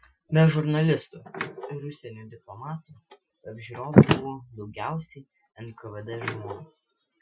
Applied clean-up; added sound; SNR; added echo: classical method Wiener filter.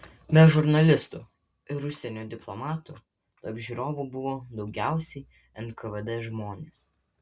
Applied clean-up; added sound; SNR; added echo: none; none; none; none.